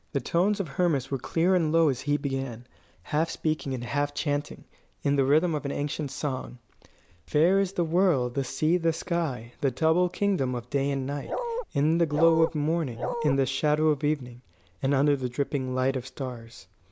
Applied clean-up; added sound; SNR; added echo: none; Bark; 3 dB; none.